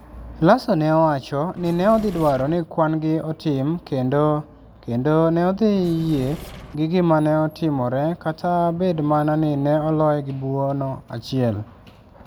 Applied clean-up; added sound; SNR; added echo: none; Engine / Mechanisms; 16 dB; none.